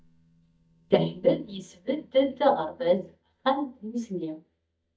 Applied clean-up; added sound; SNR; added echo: neural mask model DeepFilterNet 3.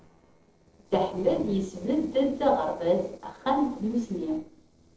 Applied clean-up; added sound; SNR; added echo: neural separator model SepFormer DNS4.